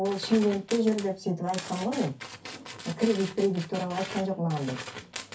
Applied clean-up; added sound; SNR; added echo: none; Tools; 13 dB; reverberation time 0.3 s.